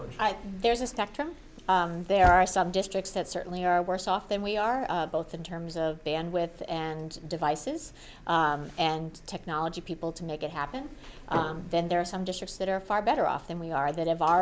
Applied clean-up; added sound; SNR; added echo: none; none; none; none.